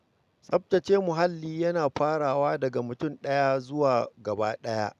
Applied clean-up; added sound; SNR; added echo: none; none; none; none.